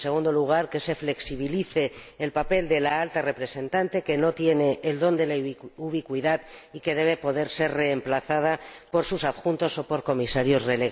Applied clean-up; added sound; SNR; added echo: none; none; none; none.